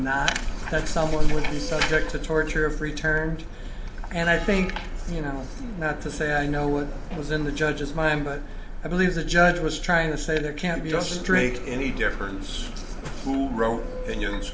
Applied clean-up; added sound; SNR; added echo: none; Bell; 15 dB; reverberation time 0.6 s.